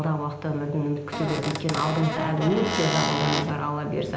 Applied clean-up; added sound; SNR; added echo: none; Squeak / Cupboard open or close; 3 dB; reverberation time 0.9 s.